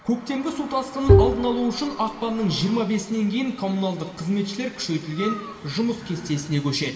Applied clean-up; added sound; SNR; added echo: none; Bowed string instrument; -4 dB; reverberation time 2.1 s.